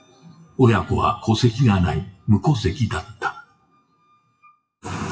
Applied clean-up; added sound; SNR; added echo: classical method WPE with log-MMSE.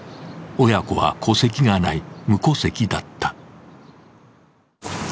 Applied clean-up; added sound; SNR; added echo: none; none; none; none.